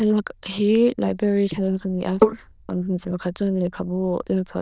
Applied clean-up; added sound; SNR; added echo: neural diffusion model UNIVERSE++.